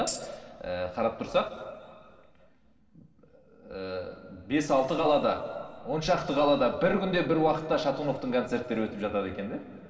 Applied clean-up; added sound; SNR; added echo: none; Tambourine; 10 dB; reverberation time 2.0 s.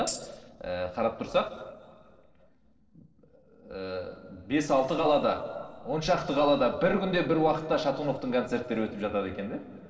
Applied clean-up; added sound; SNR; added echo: neural separator model SepFormer DNS4.